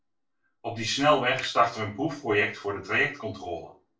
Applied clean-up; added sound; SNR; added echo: neural separator model SepFormer DNS4.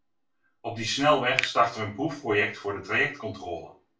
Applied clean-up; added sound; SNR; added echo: none; Finger snapping; 10 dB; reverberation time 0.3 s.